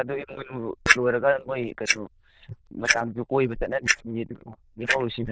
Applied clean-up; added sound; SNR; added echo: neural diffusion model UNIVERSE++.